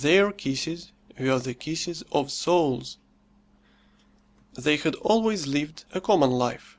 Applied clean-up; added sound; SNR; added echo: none; none; none; none.